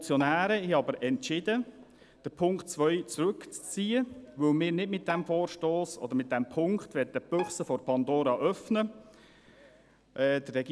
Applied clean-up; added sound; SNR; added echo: none; Bowed string instrument; 19 dB; none.